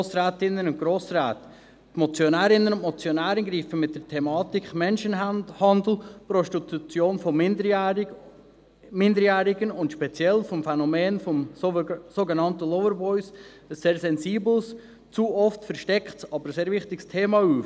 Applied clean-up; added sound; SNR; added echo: none; none; none; none.